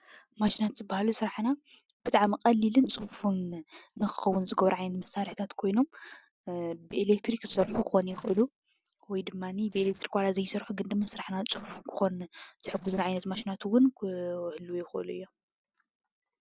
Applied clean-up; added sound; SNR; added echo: neural separator model SepFormer DNS4.